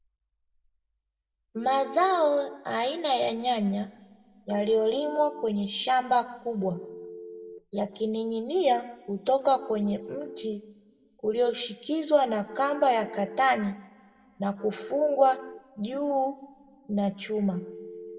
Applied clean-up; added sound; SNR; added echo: none; Telephone; 18 dB; reverberation time 1.2 s.